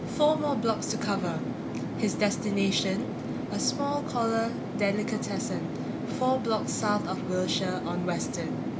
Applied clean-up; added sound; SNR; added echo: none; Fixed-wing aircraft, airplane; 3 dB; none.